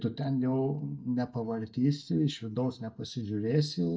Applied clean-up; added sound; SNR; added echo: neural mask model DeepFilterNet 3.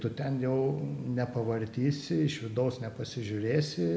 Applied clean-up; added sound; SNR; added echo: none; none; none; none.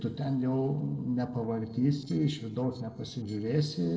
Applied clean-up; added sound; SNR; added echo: neural separator model SepFormer DNS4.